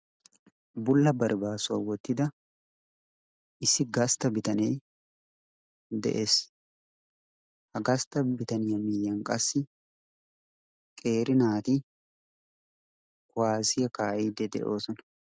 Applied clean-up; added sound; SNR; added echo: none; none; none; none.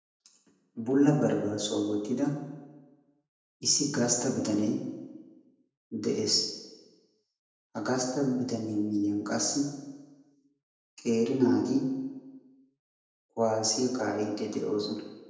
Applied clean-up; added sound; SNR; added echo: none; none; none; reverberation time 0.9 s.